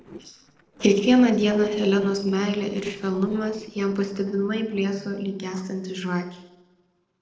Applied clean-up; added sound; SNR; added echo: neural separator model SepFormer DNS4.